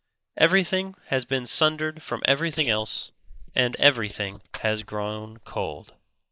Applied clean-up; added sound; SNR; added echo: neural mask model Resemble Enhance denoiser.